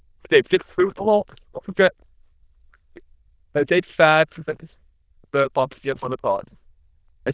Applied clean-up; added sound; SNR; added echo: neural diffusion model UNIVERSE++.